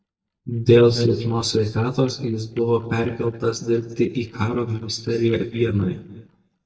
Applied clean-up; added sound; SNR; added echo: neural mask model DeepFilterNet 3.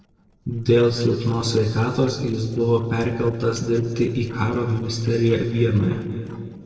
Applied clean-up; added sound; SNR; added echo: neural separator model SepFormer DNS4.